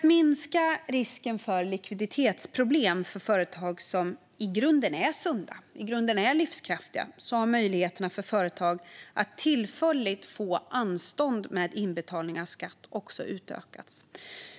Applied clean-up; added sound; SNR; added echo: none; none; none; none.